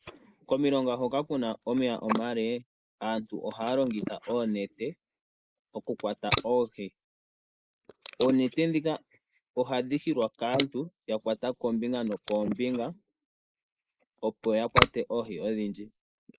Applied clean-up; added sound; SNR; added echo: neural mask model Resemble Enhance denoiser.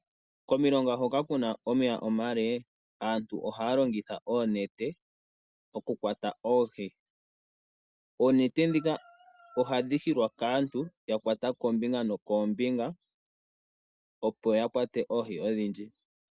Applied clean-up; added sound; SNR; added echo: none; none; none; none.